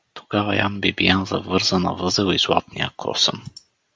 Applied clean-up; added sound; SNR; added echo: none; none; none; none.